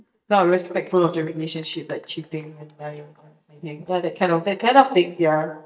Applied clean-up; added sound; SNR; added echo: neural mask model DeepFilterNet 3.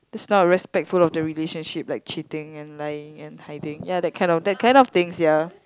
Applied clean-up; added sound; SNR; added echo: none; none; none; none.